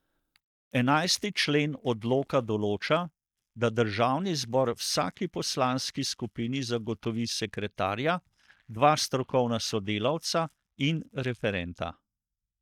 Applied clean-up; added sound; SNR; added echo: neural mask model DeepFilterNet 3.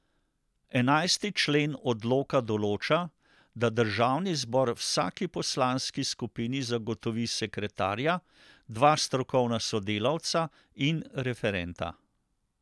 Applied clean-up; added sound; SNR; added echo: none; none; none; none.